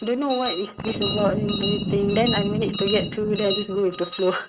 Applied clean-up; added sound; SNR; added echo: neural mask model RNNoise.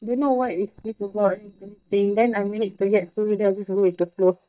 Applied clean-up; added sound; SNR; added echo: neural mask model DeepFilterNet 3.